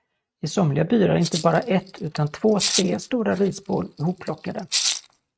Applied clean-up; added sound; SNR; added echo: neural mask model RNNoise.